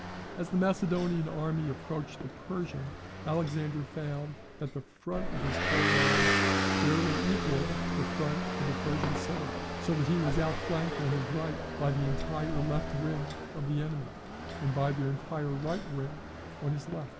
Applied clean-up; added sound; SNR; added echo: none; Motor vehicle (road) / Engine; 1 dB; none.